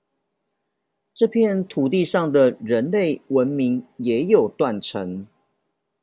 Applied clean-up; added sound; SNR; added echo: none; none; none; none.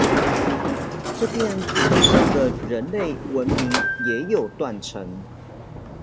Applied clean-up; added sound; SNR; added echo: none; Sliding door; -4 dB; none.